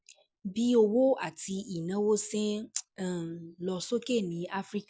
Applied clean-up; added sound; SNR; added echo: none; none; none; none.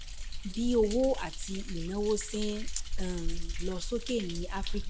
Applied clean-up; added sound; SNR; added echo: none; Thunder; 0 dB; none.